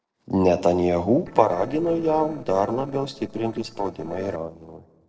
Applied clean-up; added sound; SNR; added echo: neural separator model SepFormer DNS4.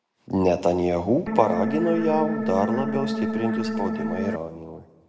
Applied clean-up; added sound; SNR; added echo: none; Organ; 2 dB; reverberation time 1.6 s.